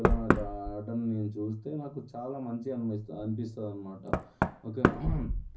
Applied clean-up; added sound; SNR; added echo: none; Knock; -3 dB; reverberation time 0.4 s.